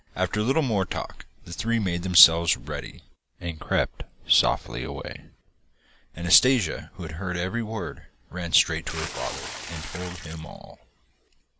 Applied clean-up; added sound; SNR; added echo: none; Water / Splash, splatter; 9 dB; none.